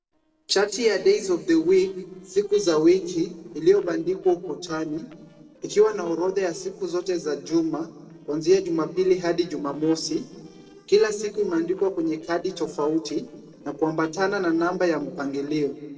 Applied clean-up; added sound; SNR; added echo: neural separator model SepFormer DNS4.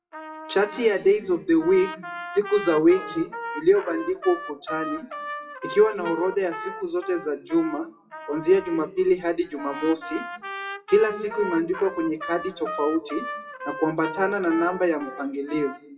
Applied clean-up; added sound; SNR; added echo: classical method WPE with log-MMSE.